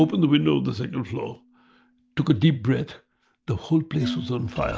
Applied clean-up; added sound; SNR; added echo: none; Dishes, pots, and pans; 15 dB; none.